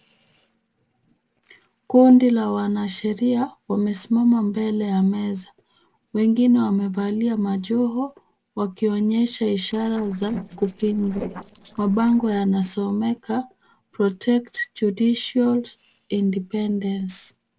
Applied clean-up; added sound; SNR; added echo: neural separator model SepFormer DNS4.